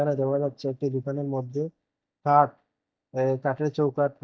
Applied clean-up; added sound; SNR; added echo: neural mask model DeepFilterNet 3.